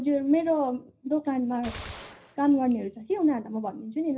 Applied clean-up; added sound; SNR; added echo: none; Gunshot, gunfire; 18 dB; reverberation time 0.4 s.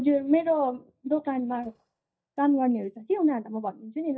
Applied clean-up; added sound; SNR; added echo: neural mask model DeepFilterNet 3.